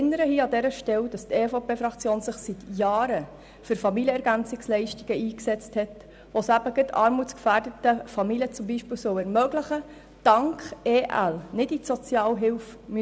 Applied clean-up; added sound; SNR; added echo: none; none; none; none.